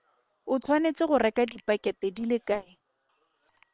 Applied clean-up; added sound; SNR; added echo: neural separator model SepFormer WHAM!.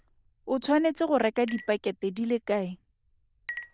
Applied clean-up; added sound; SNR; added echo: neural diffusion model UNIVERSE++.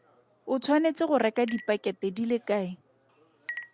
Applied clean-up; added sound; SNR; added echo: none; Chink, clink; 19 dB; none.